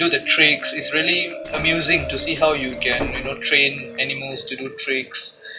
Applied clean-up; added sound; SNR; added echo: none; Bus + Marimba, xylophone; 11 dB; none.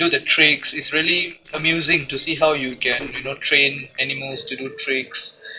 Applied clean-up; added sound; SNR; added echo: neural separator model SepFormer DNS4.